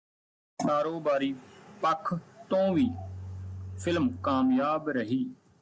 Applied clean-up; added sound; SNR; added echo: none; Bowed string instrument; 12 dB; none.